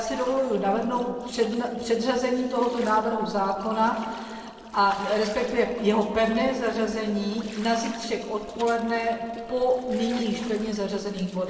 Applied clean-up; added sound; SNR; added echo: neural separator model SepFormer DNS4.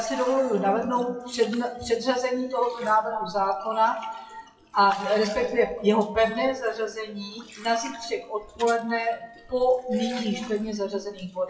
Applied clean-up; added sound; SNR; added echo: classical method WPE with log-MMSE.